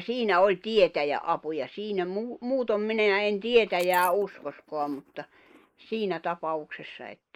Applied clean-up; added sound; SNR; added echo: neural mask model Resemble Enhance denoiser.